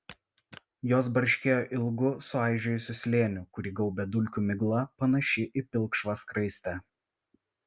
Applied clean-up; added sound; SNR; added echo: none; none; none; none.